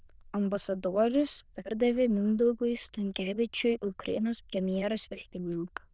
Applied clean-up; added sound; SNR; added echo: neural diffusion model UNIVERSE++.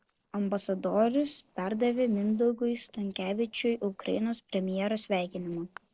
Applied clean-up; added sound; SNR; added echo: neural separator model SepFormer DNS4.